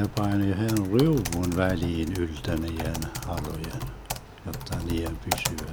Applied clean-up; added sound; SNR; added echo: none; Typing; 7 dB; none.